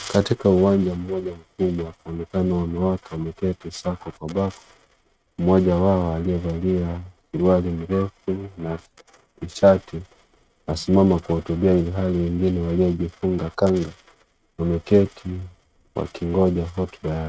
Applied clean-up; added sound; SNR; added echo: neural mask model RNNoise.